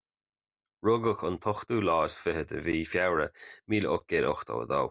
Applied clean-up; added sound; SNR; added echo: none; none; none; none.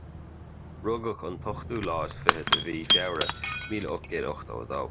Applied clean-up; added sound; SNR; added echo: none; Shatter / Crushing; -2 dB; none.